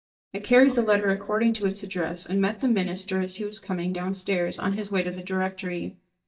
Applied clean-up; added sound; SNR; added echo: neural mask model DeepFilterNet 3.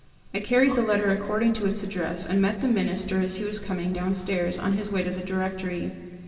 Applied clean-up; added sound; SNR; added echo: none; Breathing; 20 dB; reverberation time 2.3 s.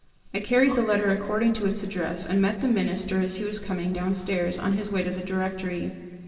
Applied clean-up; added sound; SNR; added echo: neural separator model SepFormer DNS4.